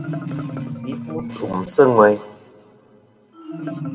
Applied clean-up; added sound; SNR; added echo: none; Marimba, xylophone; 10 dB; reverberation time 0.5 s.